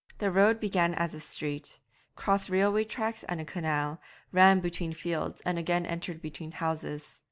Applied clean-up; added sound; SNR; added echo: none; none; none; none.